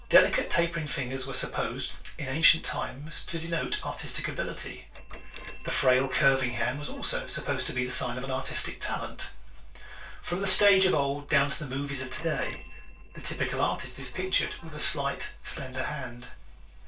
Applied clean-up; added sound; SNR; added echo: neural separator model SepFormer DNS4.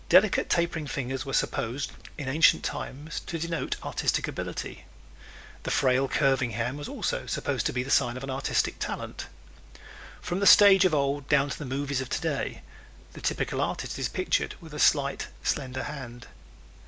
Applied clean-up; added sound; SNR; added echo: none; none; none; none.